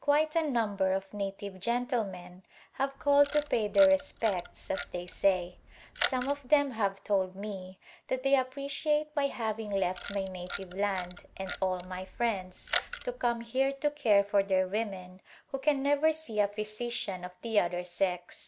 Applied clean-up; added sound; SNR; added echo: none; Camera; 8 dB; none.